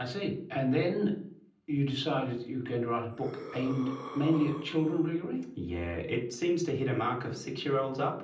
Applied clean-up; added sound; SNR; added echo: none; Breathing; 14 dB; reverberation time 0.6 s.